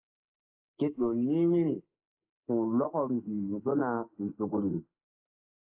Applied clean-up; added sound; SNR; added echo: neural mask model Resemble Enhance denoiser.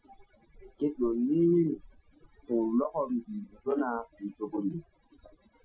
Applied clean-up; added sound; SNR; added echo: classical method Wiener filter.